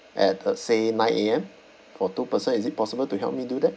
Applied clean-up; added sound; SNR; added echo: none; none; none; none.